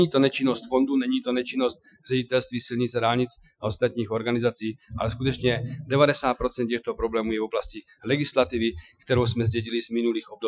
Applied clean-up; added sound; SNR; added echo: classical method Wiener filter.